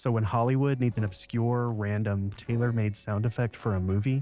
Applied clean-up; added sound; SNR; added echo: neural separator model SepFormer DNS4.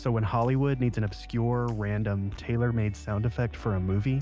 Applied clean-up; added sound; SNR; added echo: none; none; none; none.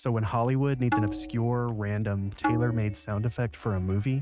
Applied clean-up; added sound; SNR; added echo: neural mask model RNNoise.